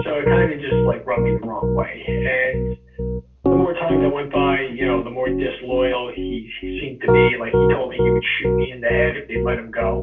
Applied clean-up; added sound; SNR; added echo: none; Piano; -4 dB; reverberation time 0.2 s.